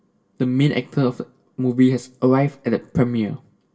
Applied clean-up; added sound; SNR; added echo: none; none; none; reverberation time 0.1 s.